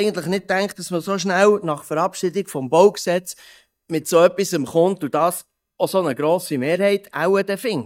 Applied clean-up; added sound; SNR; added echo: neural mask model DeepFilterNet 3.